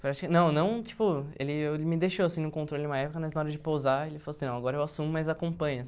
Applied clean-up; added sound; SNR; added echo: none; none; none; none.